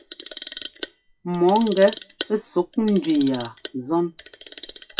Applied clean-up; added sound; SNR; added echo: classical method WPE with log-MMSE.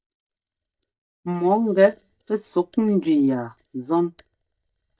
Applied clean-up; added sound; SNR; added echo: neural mask model DeepFilterNet 3.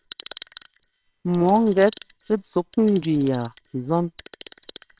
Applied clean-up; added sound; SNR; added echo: neural separator model SepFormer WHAMR!.